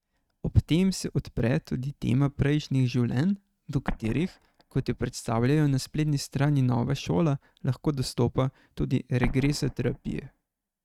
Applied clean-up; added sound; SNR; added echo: neural mask model RNNoise.